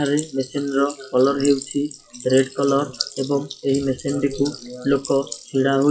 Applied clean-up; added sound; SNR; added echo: classical method WPE with log-MMSE.